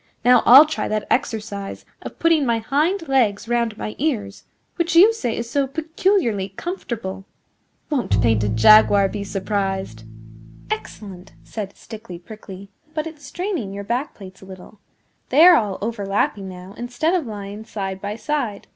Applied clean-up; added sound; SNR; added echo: none; Bowed string instrument; 5 dB; none.